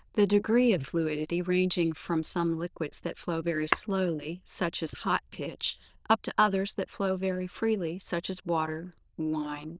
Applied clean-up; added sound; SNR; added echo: neural diffusion model UNIVERSE++.